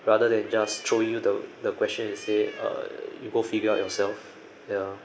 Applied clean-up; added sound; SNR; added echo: none; Cat; 18 dB; none.